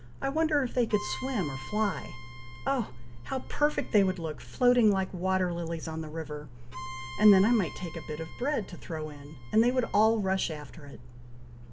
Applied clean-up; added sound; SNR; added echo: none; Bowed string instrument; 17 dB; none.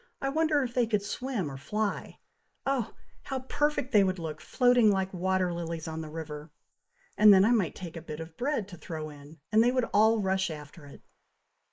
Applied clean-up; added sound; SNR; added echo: neural mask model Resemble Enhance denoiser.